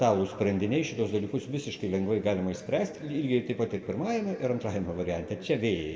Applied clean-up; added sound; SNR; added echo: none; none; none; reverberation time 1.8 s.